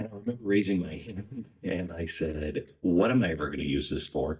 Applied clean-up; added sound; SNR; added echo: neural mask model DeepFilterNet 3.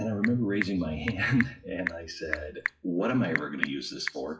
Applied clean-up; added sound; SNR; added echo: classical method WPE with log-MMSE.